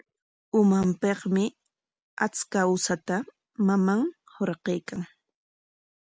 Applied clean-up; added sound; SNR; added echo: none; none; none; none.